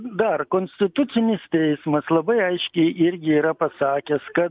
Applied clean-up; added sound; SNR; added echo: none; none; none; none.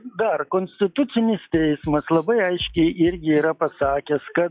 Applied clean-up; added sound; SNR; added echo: classical method log-MMSE.